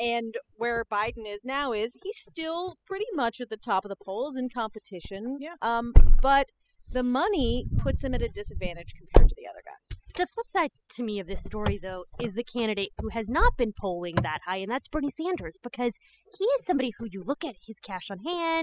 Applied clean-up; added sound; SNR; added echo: classical method spectral subtraction.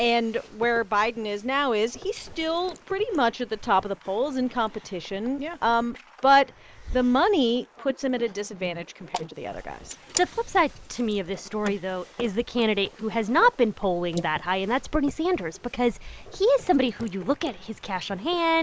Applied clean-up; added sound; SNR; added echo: neural mask model Resemble Enhance denoiser.